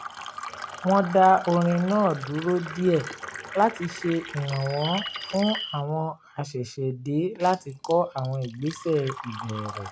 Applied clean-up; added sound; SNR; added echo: none; Fill (with liquid) + Bird; 13 dB; none.